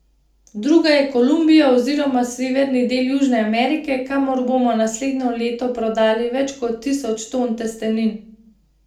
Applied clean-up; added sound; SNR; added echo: none; none; none; reverberation time 0.4 s.